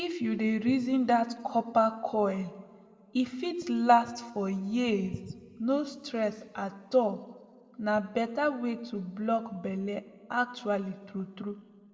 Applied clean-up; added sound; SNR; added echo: none; none; none; reverberation time 1.4 s.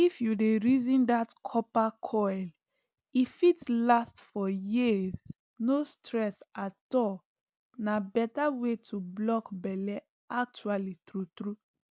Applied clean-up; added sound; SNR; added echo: none; none; none; none.